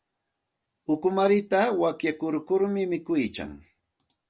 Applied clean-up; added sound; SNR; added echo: none; none; none; none.